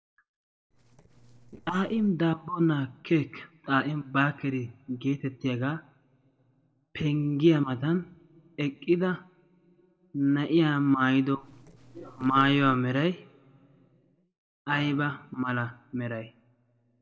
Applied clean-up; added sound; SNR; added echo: neural separator model SepFormer DNS4.